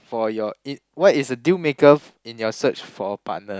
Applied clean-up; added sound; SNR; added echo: none; none; none; none.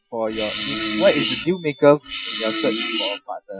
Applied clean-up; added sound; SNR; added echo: classical method Wiener filter.